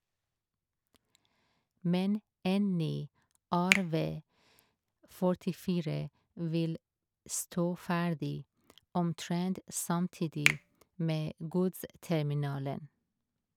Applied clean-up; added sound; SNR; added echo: none; Finger snapping; 3 dB; none.